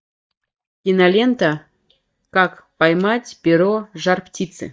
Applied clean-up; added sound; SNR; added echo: neural mask model DeepFilterNet 3.